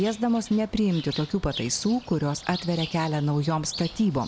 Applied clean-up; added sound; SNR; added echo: none; Bird; 15 dB; none.